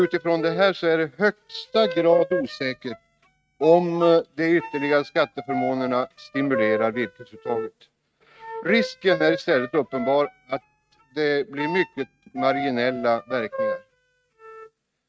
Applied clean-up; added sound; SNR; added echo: neural mask model RNNoise.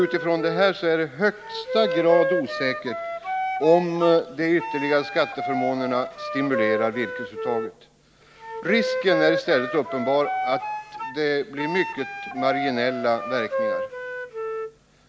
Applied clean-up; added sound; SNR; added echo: none; Wind instrument, woodwind instrument; 5 dB; none.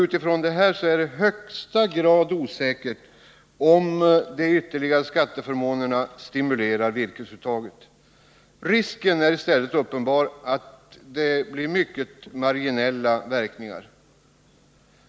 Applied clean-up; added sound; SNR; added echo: none; none; none; none.